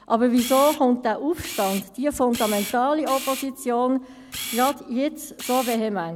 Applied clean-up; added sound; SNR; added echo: none; Camera; 13 dB; none.